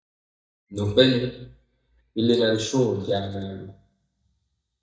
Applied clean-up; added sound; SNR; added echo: neural mask model DeepFilterNet 3.